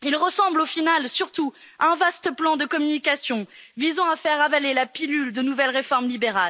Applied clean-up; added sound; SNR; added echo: none; none; none; none.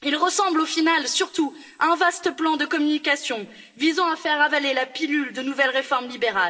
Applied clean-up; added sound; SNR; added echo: none; none; none; reverberation time 1.1 s.